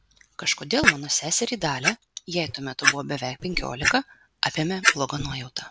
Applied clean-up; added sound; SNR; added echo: none; Clock; 1 dB; none.